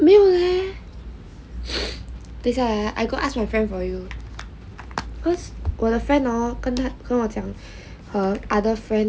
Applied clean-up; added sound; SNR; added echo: none; none; none; none.